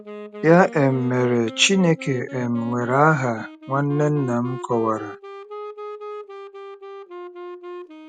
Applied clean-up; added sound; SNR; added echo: none; Wind instrument, woodwind instrument; 14 dB; none.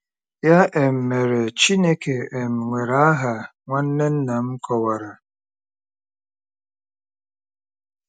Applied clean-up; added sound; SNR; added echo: none; none; none; none.